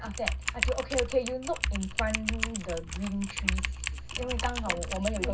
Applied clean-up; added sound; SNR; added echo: none; Typing; -1 dB; reverberation time 0.3 s.